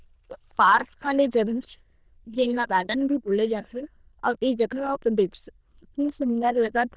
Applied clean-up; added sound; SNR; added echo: neural diffusion model UNIVERSE++.